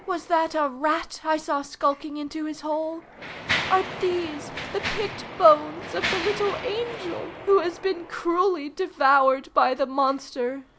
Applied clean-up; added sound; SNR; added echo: none; Mechanisms; 11 dB; none.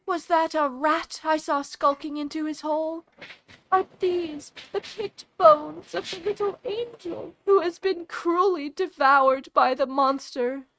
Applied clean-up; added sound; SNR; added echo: neural mask model RNNoise.